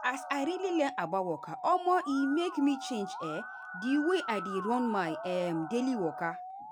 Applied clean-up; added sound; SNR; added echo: none; Musical instrument; 10 dB; none.